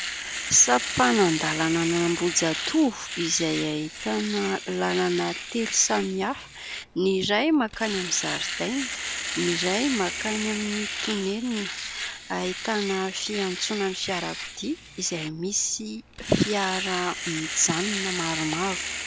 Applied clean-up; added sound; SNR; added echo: none; Domestic sounds, home sounds; 7 dB; none.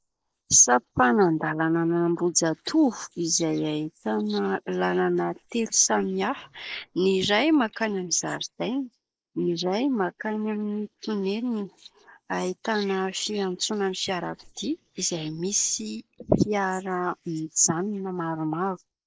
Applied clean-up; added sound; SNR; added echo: neural mask model Resemble Enhance denoiser.